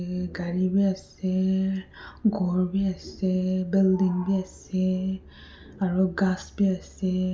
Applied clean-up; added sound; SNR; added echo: none; none; none; none.